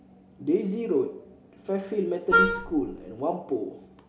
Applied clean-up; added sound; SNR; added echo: none; Wind instrument, woodwind instrument; -4 dB; none.